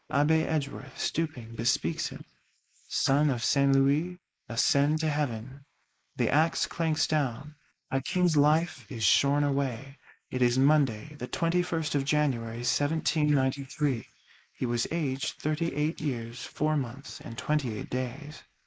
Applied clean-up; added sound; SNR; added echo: neural mask model Resemble Enhance denoiser.